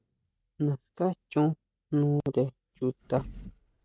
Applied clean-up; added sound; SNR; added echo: neural mask model DeepFilterNet 3.